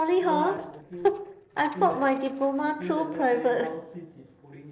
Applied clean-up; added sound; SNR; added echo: neural separator model SepFormer DNS4.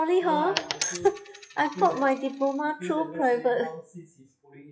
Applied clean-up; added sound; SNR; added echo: classical method WPE with log-MMSE.